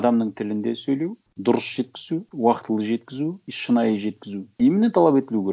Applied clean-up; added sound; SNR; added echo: none; none; none; none.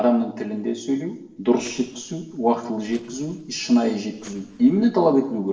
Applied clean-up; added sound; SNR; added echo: neural separator model SepFormer DNS4.